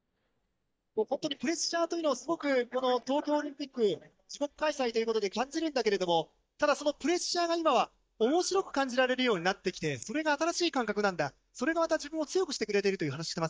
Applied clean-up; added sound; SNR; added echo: neural mask model DeepFilterNet 3.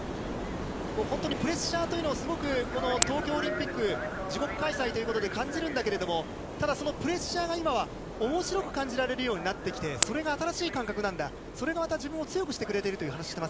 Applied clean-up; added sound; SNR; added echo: none; Camera; 12 dB; none.